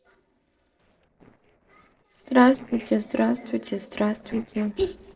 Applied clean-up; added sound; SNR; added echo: neural separator model SepFormer DNS4.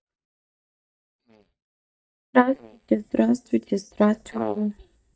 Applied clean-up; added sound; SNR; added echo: neural mask model DeepFilterNet 3.